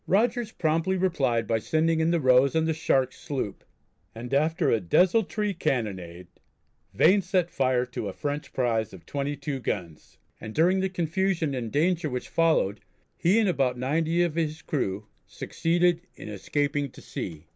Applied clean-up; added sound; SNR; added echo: none; none; none; none.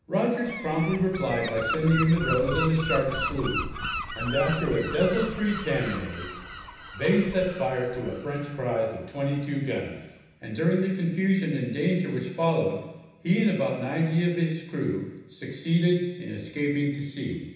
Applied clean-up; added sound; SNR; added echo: none; Gull, seagull; 11 dB; reverberation time 1.1 s.